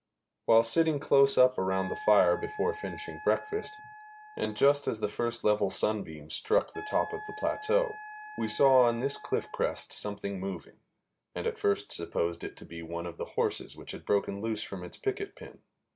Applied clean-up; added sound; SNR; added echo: none; Wind instrument, woodwind instrument; 14 dB; none.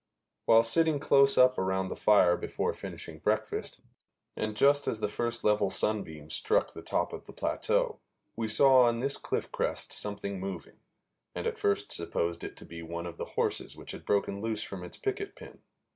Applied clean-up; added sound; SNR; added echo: none; none; none; none.